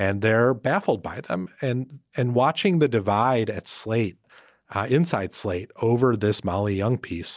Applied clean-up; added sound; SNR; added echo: none; none; none; none.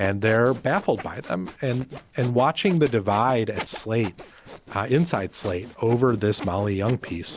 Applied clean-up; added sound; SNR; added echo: none; Sawing; 17 dB; none.